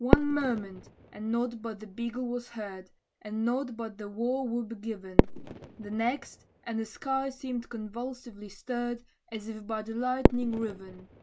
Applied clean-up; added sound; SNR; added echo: none; Fireworks; 0 dB; none.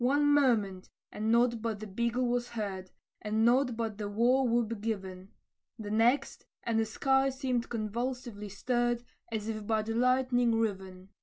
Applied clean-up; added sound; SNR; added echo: none; none; none; none.